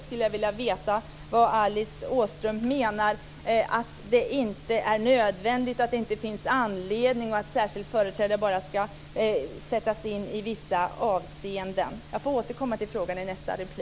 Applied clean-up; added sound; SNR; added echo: none; none; none; none.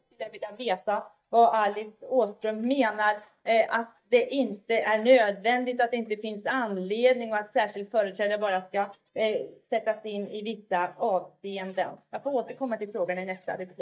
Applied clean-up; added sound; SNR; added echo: neural mask model DeepFilterNet 3.